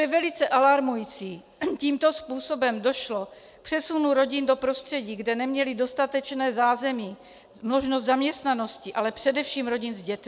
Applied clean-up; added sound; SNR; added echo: none; none; none; none.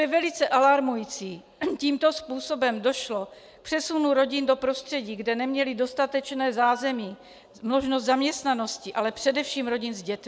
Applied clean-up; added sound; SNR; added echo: none; Piano; 20 dB; none.